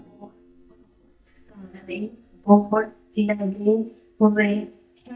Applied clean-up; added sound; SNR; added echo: neural mask model DeepFilterNet 3.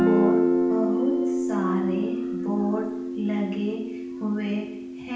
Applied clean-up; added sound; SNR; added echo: none; Guitar; -3 dB; reverberation time 0.9 s.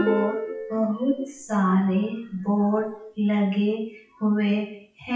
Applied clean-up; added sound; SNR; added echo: classical method WPE with log-MMSE.